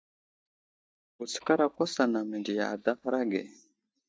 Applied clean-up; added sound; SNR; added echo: neural mask model DeepFilterNet 3.